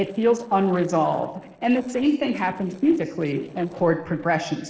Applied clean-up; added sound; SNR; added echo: neural separator model SepFormer DNS4.